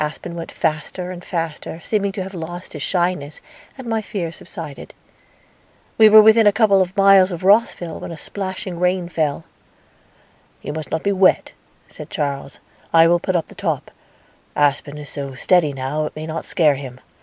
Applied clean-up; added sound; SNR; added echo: none; none; none; none.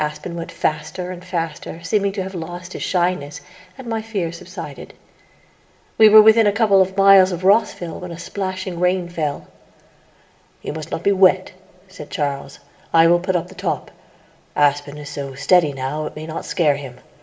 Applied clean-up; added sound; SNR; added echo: none; none; none; reverberation time 0.8 s.